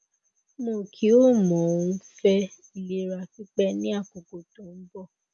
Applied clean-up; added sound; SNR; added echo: none; none; none; none.